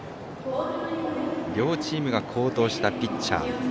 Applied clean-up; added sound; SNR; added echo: none; none; none; none.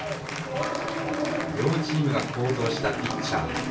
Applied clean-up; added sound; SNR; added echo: none; Applause / Cheering; 8 dB; reverberation time 0.3 s.